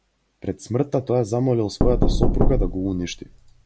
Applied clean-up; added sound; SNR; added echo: none; Knock; -4 dB; none.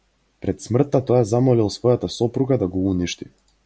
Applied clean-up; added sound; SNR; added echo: none; none; none; none.